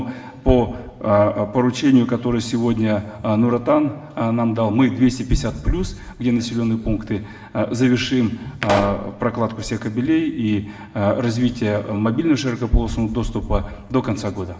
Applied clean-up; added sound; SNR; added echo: none; Explosion; 9 dB; reverberation time 1.4 s.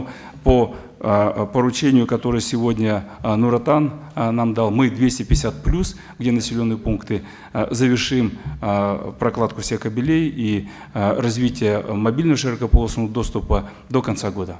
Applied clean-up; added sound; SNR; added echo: none; none; none; none.